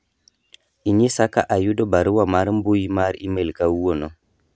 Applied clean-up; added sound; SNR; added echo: none; none; none; none.